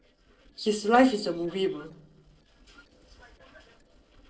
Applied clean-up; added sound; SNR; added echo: neural separator model SepFormer DNS4.